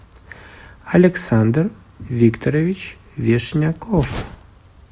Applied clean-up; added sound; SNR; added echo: none; none; none; none.